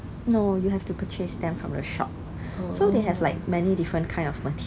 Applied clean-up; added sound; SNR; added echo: none; none; none; none.